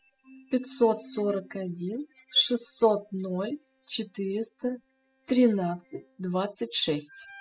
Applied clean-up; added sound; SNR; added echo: classical method spectral subtraction.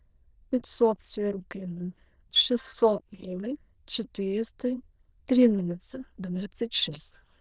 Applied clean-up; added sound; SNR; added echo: neural diffusion model UNIVERSE++.